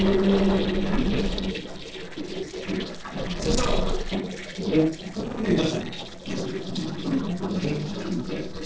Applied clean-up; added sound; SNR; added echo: neural separator model SepFormer DNS4.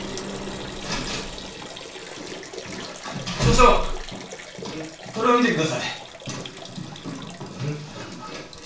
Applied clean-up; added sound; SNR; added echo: none; Liquid; 13 dB; reverberation time 0.4 s.